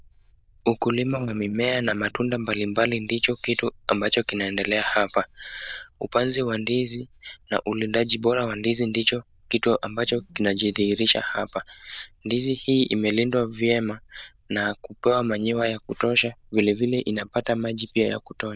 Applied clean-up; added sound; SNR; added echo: neural diffusion model UNIVERSE++.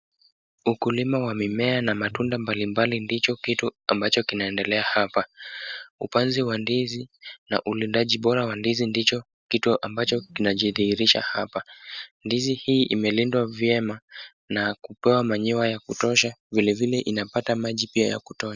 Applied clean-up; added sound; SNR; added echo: none; Bass guitar; 20 dB; none.